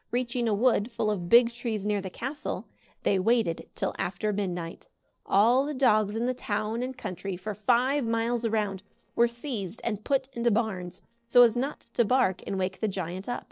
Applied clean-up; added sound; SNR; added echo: neural separator model SepFormer DNS4.